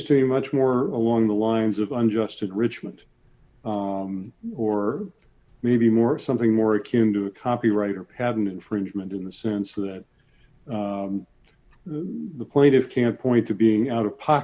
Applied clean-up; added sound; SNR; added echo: none; none; none; none.